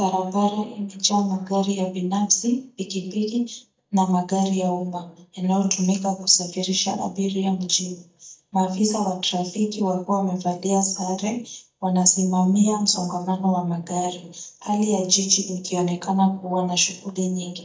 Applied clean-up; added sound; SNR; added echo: neural mask model DeepFilterNet 3.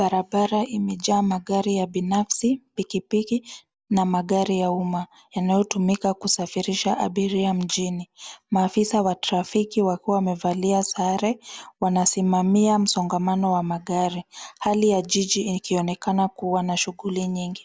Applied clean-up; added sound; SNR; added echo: none; none; none; none.